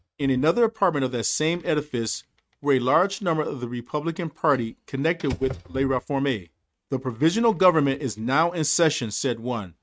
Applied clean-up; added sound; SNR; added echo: neural mask model RNNoise.